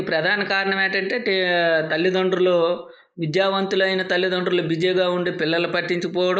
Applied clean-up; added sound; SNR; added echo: neural mask model Resemble Enhance denoiser.